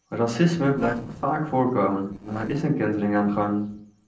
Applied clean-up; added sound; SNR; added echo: neural separator model SepFormer DNS4.